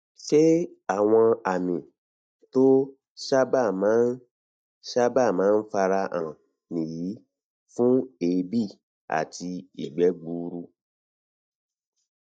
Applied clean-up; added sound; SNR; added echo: neural mask model DeepFilterNet 3.